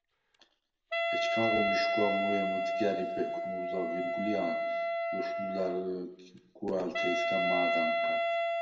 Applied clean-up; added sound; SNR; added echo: none; Wind instrument, woodwind instrument; -4 dB; reverberation time 0.8 s.